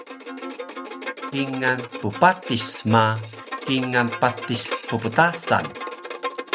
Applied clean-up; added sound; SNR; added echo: none; Bowed string instrument; 9 dB; none.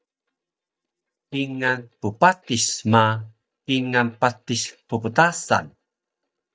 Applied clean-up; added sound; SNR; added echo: neural mask model DeepFilterNet 3.